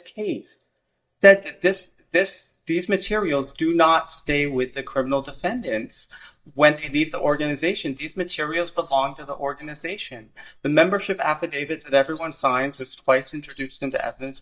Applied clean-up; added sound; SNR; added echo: neural mask model DeepFilterNet 3.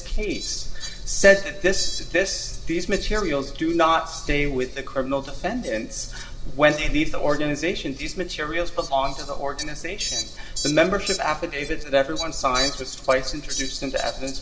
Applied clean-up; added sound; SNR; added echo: none; Fowl; 13 dB; reverberation time 0.9 s.